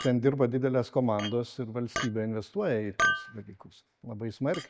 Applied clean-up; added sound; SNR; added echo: none; Chink, clink; 7 dB; none.